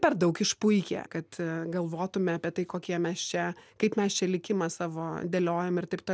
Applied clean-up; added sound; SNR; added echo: none; none; none; none.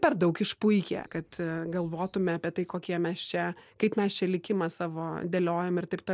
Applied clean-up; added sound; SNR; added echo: neural mask model Resemble Enhance denoiser.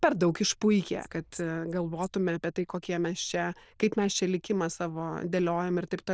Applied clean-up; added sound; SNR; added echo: neural diffusion model UNIVERSE++.